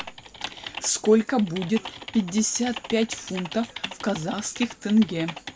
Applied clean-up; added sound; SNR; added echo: none; Typing; 13 dB; none.